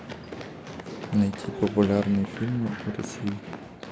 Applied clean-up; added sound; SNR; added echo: none; Run; 10 dB; none.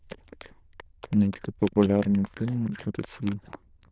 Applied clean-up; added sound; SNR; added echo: neural diffusion model UNIVERSE++.